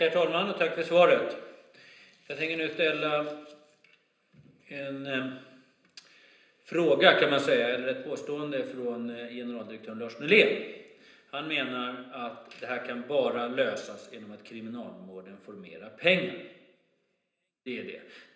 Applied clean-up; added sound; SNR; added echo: none; none; none; reverberation time 0.9 s.